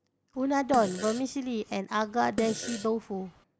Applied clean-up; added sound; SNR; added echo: none; Fart; 12 dB; none.